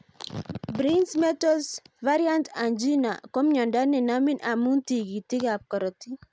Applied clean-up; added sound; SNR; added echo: none; none; none; none.